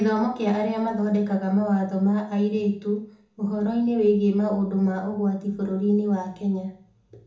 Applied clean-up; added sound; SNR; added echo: none; none; none; reverberation time 0.7 s.